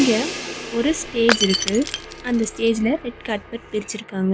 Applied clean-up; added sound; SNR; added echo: none; Shatter / Crushing + Crash cymbal; 6 dB; none.